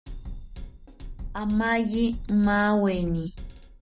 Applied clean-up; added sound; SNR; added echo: none; Drum kit; 11 dB; none.